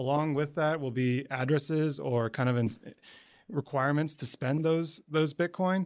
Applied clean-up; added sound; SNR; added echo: neural mask model DeepFilterNet 3.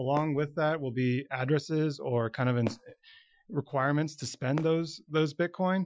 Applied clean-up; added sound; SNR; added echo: classical method Wiener filter.